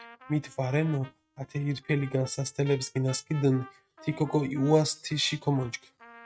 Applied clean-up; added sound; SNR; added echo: neural mask model RNNoise.